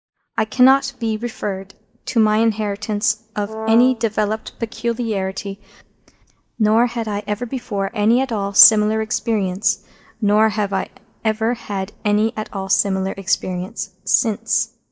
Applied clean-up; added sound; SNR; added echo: neural mask model DeepFilterNet 3.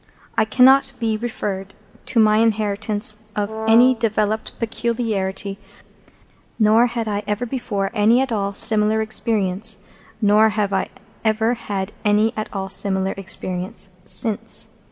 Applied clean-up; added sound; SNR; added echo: none; Brass instrument; 9 dB; none.